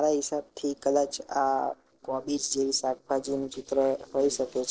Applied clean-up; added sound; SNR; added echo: neural separator model SepFormer DNS4.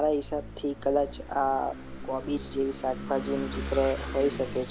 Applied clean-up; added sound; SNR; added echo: none; Engine / Vehicle; 9 dB; none.